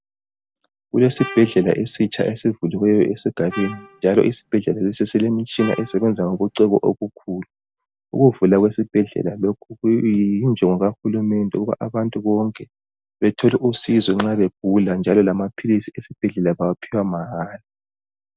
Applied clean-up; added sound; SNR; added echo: none; Trumpet; 18 dB; none.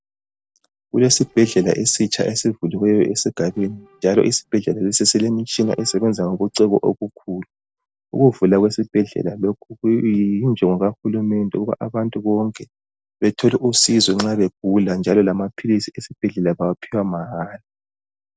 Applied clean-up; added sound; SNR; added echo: neural separator model SepFormer DNS4.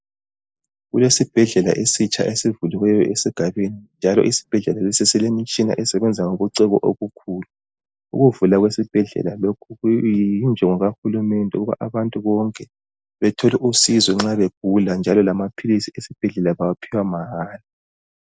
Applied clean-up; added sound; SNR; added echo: neural mask model Resemble Enhance denoiser.